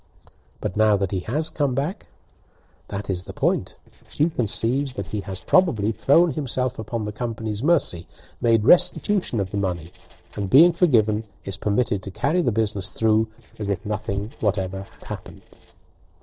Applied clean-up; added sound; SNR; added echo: neural separator model SepFormer DNS4.